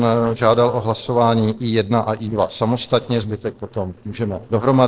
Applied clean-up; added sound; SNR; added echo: neural separator model SepFormer DNS4.